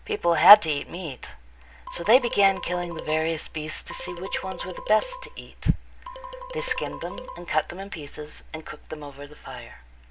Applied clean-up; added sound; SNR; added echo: none; Marimba, xylophone; 13 dB; none.